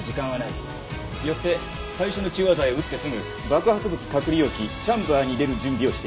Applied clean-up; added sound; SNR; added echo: none; Wind instrument, woodwind instrument; 19 dB; none.